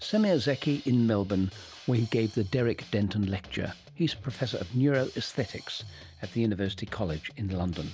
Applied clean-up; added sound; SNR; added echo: none; Drum kit; 18 dB; none.